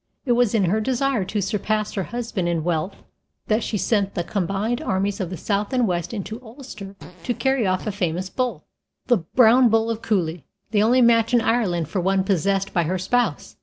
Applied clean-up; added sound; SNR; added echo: none; Fart; 19 dB; none.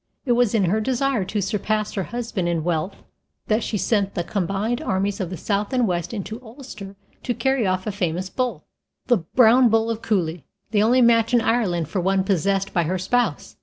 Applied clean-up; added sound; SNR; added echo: none; none; none; none.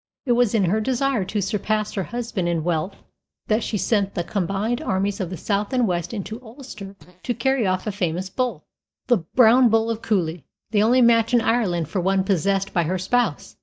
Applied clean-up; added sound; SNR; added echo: neural mask model DeepFilterNet 3.